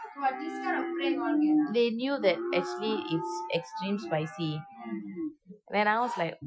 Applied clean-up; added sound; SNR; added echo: classical method Wiener filter.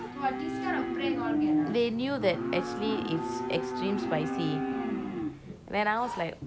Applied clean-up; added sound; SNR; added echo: none; Livestock, farm animals, working animals; 0 dB; none.